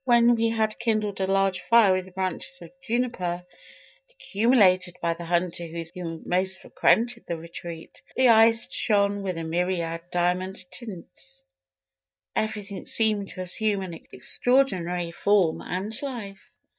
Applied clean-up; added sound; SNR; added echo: neural mask model DeepFilterNet 3.